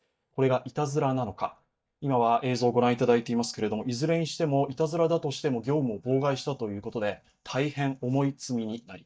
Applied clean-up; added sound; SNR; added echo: neural mask model DeepFilterNet 3.